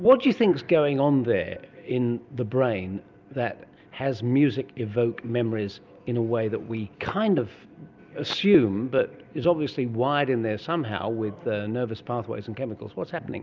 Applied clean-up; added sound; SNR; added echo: none; none; none; none.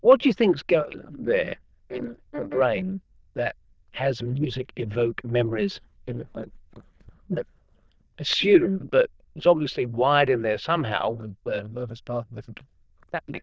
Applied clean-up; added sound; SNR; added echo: neural diffusion model UNIVERSE++.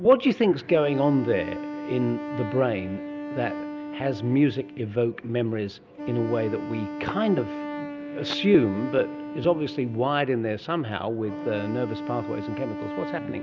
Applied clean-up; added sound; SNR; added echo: none; Wind instrument, woodwind instrument; 9 dB; none.